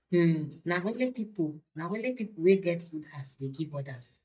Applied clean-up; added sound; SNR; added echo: neural mask model DeepFilterNet 3.